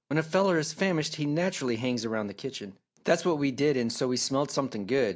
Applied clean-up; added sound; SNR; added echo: none; none; none; none.